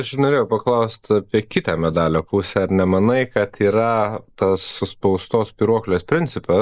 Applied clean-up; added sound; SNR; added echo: neural mask model Resemble Enhance denoiser.